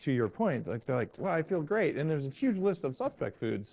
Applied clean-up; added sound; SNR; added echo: neural separator model SepFormer DNS4.